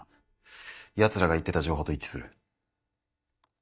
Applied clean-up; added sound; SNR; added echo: neural mask model DeepFilterNet 3.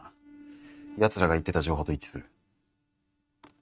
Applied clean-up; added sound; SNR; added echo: neural mask model RNNoise.